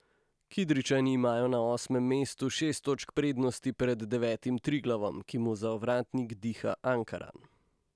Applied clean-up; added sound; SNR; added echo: none; none; none; none.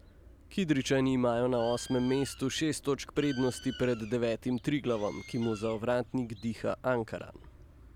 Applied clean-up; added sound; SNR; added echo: none; Bird; 19 dB; none.